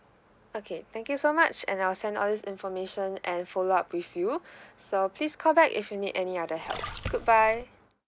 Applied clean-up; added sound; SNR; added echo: none; Splash, splatter; 9 dB; none.